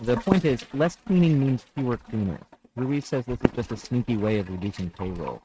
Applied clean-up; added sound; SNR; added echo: neural mask model RNNoise.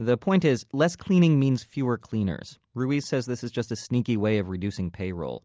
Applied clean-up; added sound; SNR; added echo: none; none; none; none.